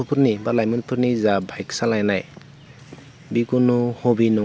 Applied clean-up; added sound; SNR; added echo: none; none; none; none.